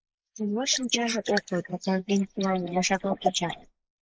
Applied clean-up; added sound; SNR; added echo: neural mask model Resemble Enhance denoiser.